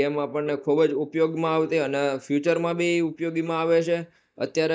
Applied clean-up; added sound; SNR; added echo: neural mask model DeepFilterNet 3.